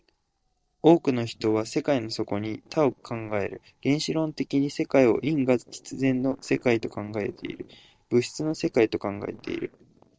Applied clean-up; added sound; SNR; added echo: neural separator model SepFormer DNS4.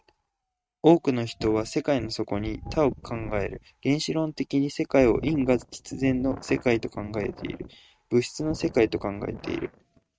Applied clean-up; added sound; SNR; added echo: neural mask model RNNoise.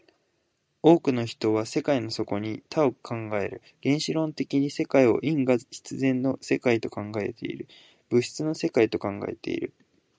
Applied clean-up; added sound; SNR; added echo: none; none; none; none.